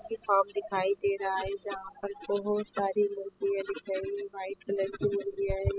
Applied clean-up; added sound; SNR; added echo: classical method spectral subtraction.